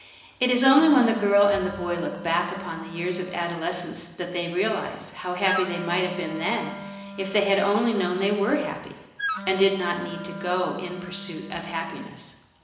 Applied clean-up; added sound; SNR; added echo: none; Wind instrument, woodwind instrument; 10 dB; reverberation time 1.0 s.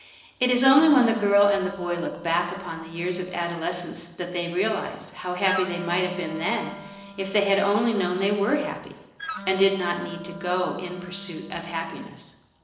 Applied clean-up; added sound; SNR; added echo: neural separator model SepFormer DNS4.